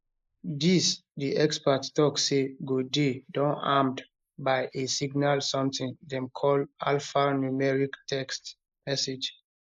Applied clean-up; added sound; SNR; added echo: neural mask model Resemble Enhance denoiser.